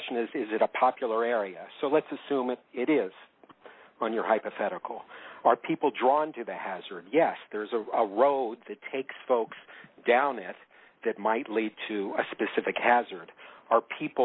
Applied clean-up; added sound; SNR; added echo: none; none; none; none.